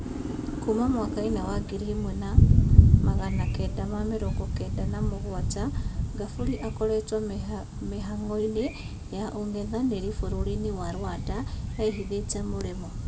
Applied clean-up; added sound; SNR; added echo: none; Thunder; -5 dB; none.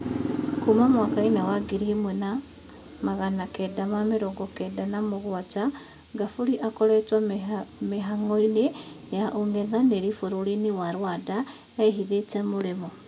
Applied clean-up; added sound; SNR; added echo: none; none; none; none.